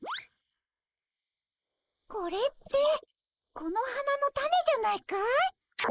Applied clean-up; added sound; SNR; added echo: neural mask model Resemble Enhance denoiser.